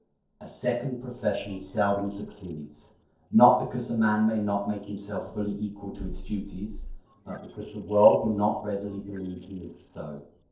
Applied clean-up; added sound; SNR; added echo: neural separator model SepFormer DNS4.